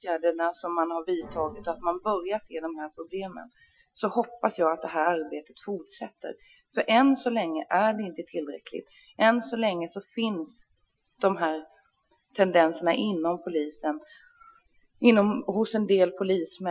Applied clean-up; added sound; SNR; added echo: classical method Wiener filter.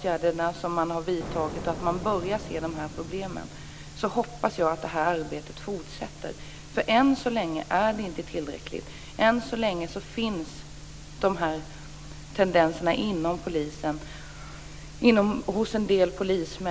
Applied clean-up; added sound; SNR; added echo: none; Explosion; 12 dB; none.